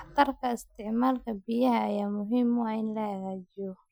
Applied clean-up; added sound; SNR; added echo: classical method Wiener filter.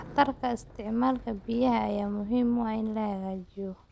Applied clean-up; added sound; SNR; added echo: none; Bicycle; 20 dB; none.